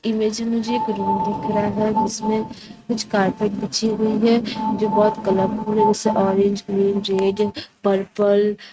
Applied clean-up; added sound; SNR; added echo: neural mask model RNNoise.